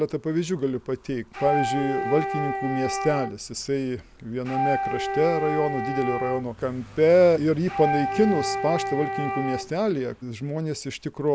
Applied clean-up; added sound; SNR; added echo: none; Wind instrument, woodwind instrument; 4 dB; none.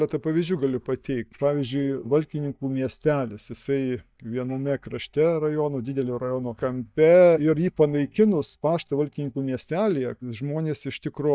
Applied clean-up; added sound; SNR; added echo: neural mask model DeepFilterNet 3.